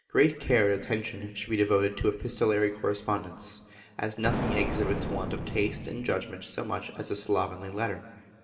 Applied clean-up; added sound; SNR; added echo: none; Explosion; 3 dB; reverberation time 2.8 s.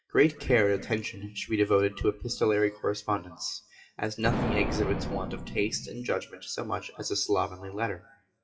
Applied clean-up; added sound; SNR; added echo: classical method WPE with log-MMSE.